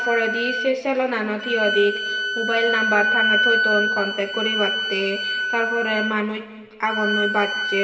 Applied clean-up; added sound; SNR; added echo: none; Wind instrument, woodwind instrument; 0 dB; reverberation time 2.0 s.